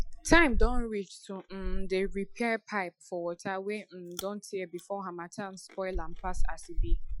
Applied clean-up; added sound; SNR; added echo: classical method Wiener filter.